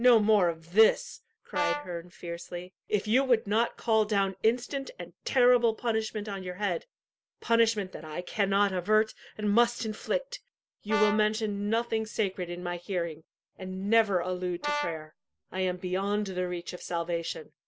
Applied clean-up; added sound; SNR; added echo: none; Brass instrument; 7 dB; none.